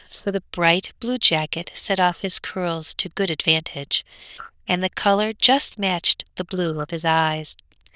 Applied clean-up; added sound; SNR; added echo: neural diffusion model UNIVERSE++.